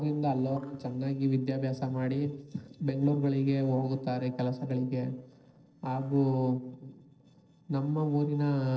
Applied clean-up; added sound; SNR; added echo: neural separator model SepFormer DNS4.